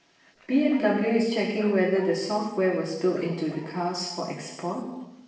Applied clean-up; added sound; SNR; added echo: neural separator model SepFormer DNS4.